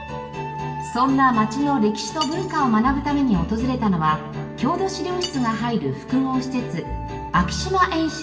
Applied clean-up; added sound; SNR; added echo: none; Cutlery, silverware; 19 dB; reverberation time 0.9 s.